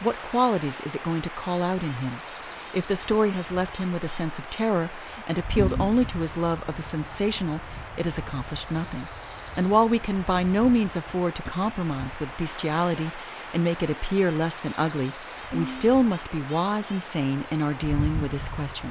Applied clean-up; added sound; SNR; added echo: none; Stream / Chirp, tweet / Wind + Bowed string instrument; 10 dB; none.